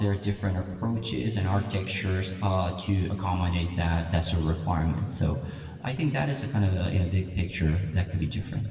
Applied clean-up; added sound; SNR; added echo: none; none; none; reverberation time 2.6 s.